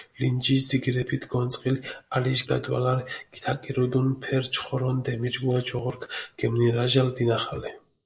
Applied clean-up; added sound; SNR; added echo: neural mask model Resemble Enhance denoiser.